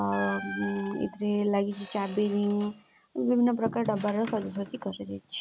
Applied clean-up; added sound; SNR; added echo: none; Squeak; 13 dB; none.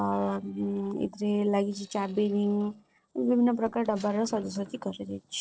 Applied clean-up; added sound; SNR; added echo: neural separator model SepFormer DNS4.